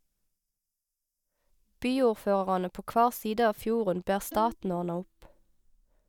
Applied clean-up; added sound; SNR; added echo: neural mask model DeepFilterNet 3.